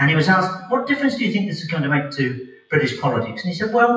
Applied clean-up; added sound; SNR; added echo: classical method WPE with log-MMSE.